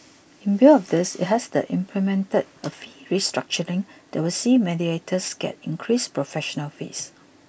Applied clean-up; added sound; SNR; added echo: none; none; none; none.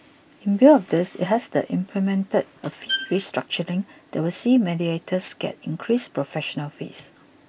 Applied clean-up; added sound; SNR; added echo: none; Bowed string instrument; 8 dB; none.